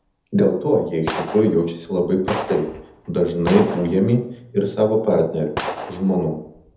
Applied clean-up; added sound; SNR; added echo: none; Gunshot, gunfire; 12 dB; reverberation time 0.7 s.